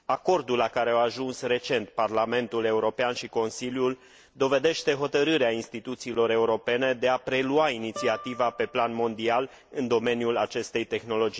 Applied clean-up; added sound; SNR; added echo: none; Guitar; 19 dB; none.